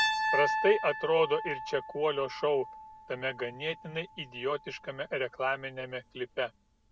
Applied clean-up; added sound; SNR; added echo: none; Piano; 5 dB; none.